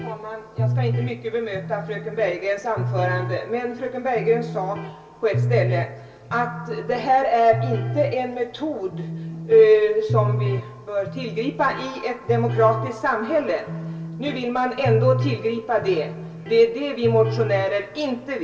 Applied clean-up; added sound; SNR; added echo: none; Electric guitar; 6 dB; reverberation time 0.2 s.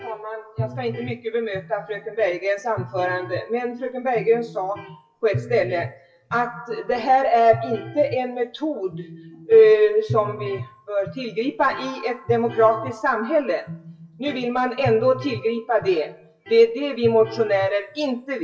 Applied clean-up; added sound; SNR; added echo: classical method WPE with log-MMSE.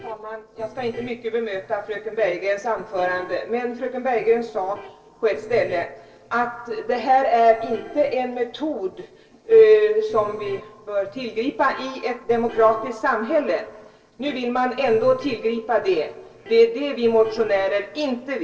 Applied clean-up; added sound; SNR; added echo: neural separator model SepFormer DNS4.